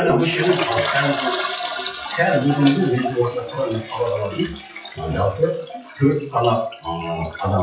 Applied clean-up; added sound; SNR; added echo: classical method WPE with log-MMSE.